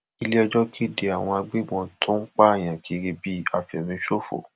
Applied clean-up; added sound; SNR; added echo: none; none; none; none.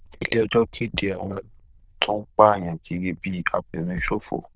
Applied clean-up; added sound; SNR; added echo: neural diffusion model UNIVERSE++.